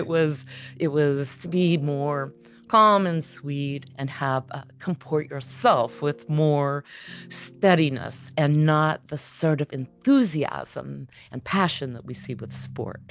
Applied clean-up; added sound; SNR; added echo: none; none; none; none.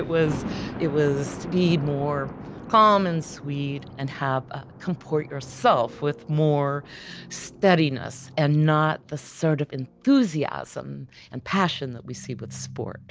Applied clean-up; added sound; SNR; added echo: none; Thunder; 15 dB; none.